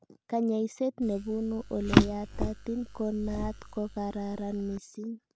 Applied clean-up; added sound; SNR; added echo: none; Drawer open or close; -1 dB; none.